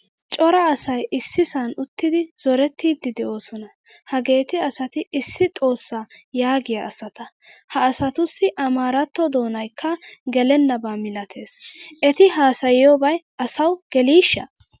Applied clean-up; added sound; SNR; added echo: none; none; none; none.